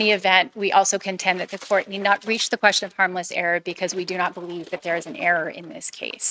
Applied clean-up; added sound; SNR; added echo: neural mask model RNNoise.